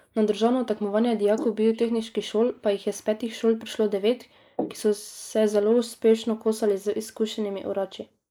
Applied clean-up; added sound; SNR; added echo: neural mask model Resemble Enhance denoiser.